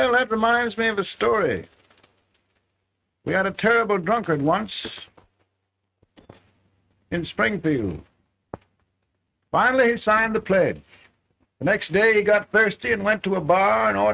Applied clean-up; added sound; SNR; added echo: neural mask model RNNoise.